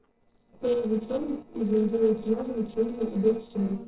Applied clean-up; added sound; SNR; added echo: neural separator model SepFormer DNS4.